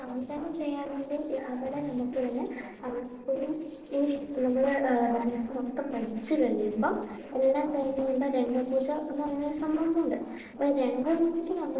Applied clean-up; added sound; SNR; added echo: neural separator model SepFormer DNS4.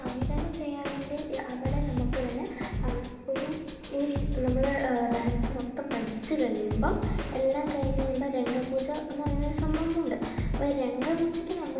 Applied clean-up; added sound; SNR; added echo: none; Drum kit; 2 dB; reverberation time 1.3 s.